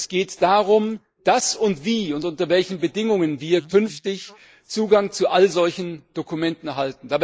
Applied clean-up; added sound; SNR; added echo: neural mask model Resemble Enhance denoiser.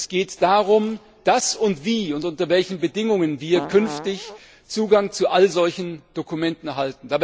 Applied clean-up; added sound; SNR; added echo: none; Fart; 11 dB; none.